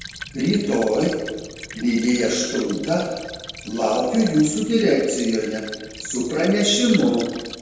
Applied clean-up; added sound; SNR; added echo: none; Stream / Trickle, dribble; 15 dB; reverberation time 1.1 s.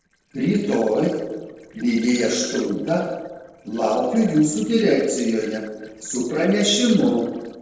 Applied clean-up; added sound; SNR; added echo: neural separator model SepFormer DNS4.